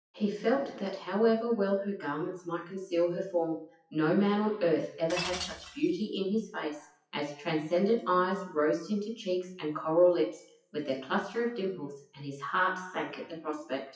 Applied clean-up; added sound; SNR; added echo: classical method WPE with log-MMSE.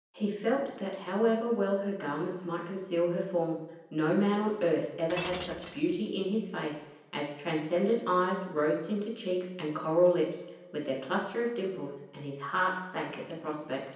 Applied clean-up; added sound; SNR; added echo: none; Shatter; 12 dB; reverberation time 0.9 s.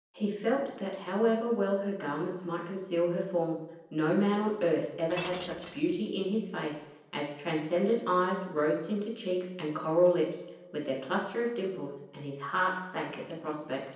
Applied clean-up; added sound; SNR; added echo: neural separator model SepFormer DNS4.